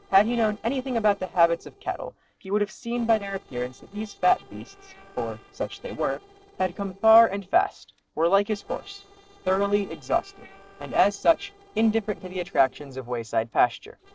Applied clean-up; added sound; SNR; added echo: neural separator model SepFormer DNS4.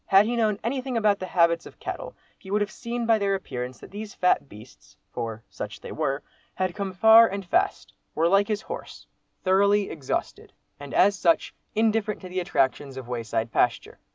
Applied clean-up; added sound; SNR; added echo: none; none; none; none.